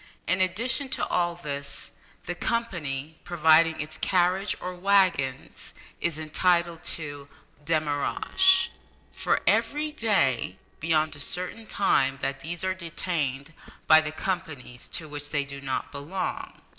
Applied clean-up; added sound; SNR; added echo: neural separator model SepFormer DNS4.